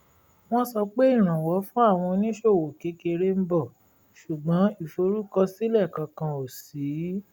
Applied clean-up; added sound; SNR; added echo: none; none; none; none.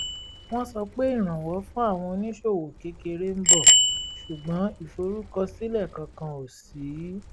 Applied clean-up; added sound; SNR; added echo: none; Bicycle bell; -3 dB; none.